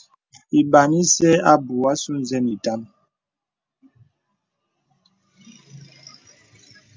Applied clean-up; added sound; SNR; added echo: none; none; none; none.